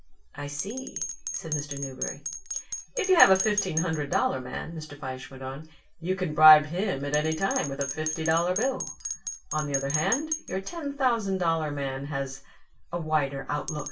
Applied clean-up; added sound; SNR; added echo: none; Bell; 10 dB; reverberation time 0.2 s.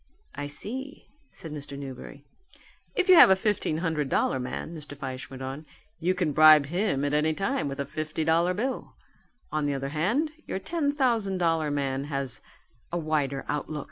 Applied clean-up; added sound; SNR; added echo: none; none; none; none.